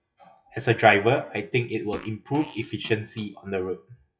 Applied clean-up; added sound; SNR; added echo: classical method WPE with log-MMSE.